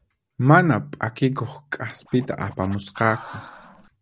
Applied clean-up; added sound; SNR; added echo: none; Scratching (performance technique); 19 dB; none.